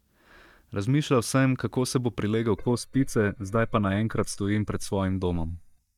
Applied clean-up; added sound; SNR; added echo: neural mask model DeepFilterNet 3.